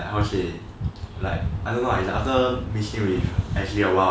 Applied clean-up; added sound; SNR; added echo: none; none; none; none.